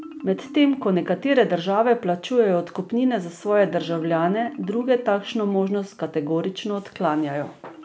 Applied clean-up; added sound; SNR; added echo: none; Marimba, xylophone; 20 dB; none.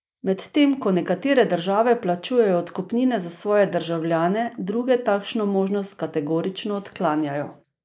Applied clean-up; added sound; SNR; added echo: neural mask model Resemble Enhance denoiser.